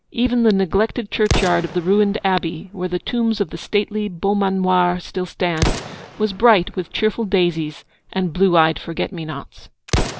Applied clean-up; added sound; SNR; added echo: none; Explosion; 10 dB; none.